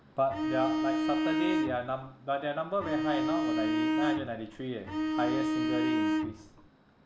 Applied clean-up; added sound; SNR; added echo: none; Bowed string instrument; -4 dB; none.